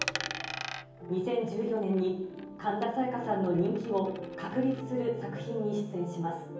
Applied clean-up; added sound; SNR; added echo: none; Coin (dropping); 12 dB; reverberation time 0.7 s.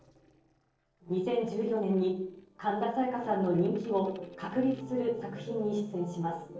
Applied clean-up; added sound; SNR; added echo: neural separator model SepFormer DNS4.